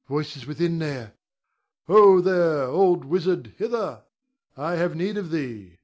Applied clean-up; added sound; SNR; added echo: none; none; none; none.